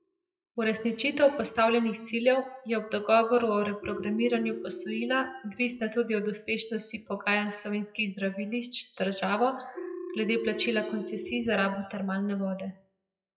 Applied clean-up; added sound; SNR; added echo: classical method WPE with log-MMSE.